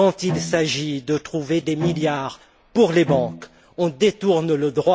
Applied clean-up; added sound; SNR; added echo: none; Bowed string instrument; 11 dB; none.